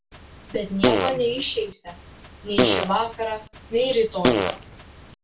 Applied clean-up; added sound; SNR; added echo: none; Fart; 0 dB; reverberation time 0.2 s.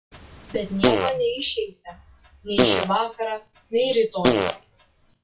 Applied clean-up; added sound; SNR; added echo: classical method WPE with log-MMSE.